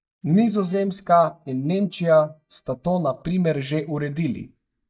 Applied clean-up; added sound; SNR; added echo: neural mask model DeepFilterNet 3.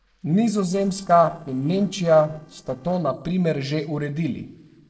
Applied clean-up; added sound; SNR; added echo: neural separator model SepFormer DNS4.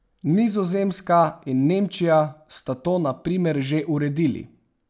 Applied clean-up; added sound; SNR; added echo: none; none; none; none.